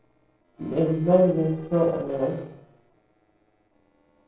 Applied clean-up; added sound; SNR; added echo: neural separator model SepFormer DNS4.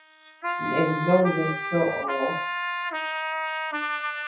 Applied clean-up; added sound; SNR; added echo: classical method WPE with log-MMSE.